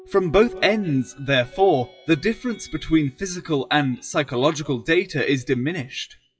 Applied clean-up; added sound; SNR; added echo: classical method WPE with log-MMSE.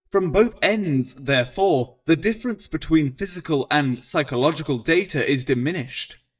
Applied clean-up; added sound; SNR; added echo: neural mask model DeepFilterNet 3.